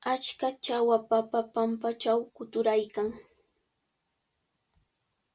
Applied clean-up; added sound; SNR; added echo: none; none; none; none.